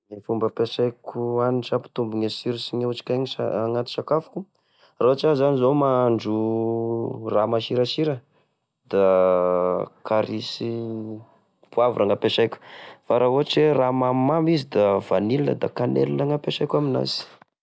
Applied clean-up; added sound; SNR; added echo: none; none; none; none.